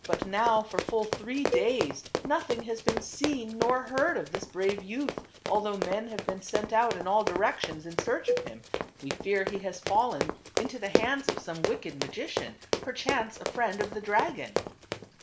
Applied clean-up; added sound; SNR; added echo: none; Run + Cowbell; 3 dB; none.